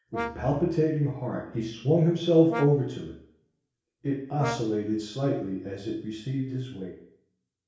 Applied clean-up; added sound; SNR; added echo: none; Brass instrument; 12 dB; reverberation time 0.6 s.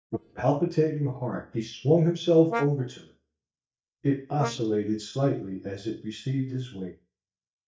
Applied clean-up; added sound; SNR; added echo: neural mask model DeepFilterNet 3.